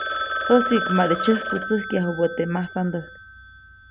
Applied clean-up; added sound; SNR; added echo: none; Telephone; 5 dB; none.